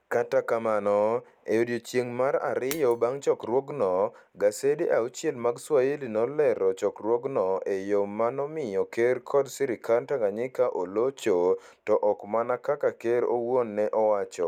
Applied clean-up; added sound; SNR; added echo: none; Shatter; 20 dB; none.